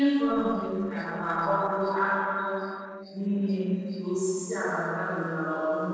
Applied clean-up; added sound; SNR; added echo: neural separator model SepFormer DNS4.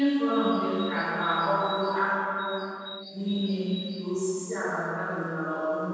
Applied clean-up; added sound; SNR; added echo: none; Bird; 16 dB; reverberation time 2.1 s.